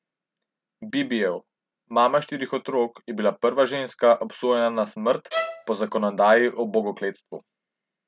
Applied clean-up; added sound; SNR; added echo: none; Bowed string instrument; 7 dB; none.